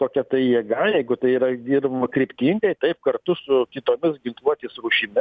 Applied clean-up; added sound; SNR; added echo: none; none; none; none.